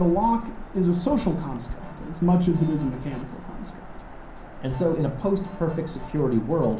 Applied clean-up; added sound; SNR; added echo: none; Bird vocalization, bird call, bird song; 12 dB; reverberation time 0.6 s.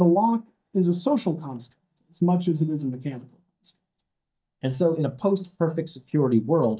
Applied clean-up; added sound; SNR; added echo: neural mask model DeepFilterNet 3.